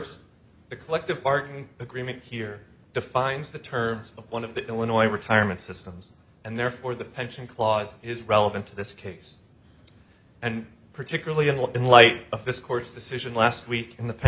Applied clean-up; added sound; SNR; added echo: none; none; none; none.